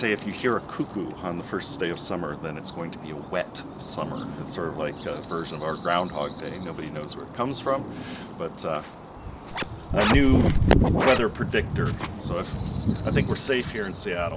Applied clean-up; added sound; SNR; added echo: none; Scratching (performance technique); -5 dB; none.